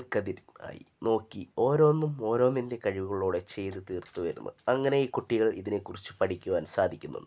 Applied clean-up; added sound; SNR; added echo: none; none; none; none.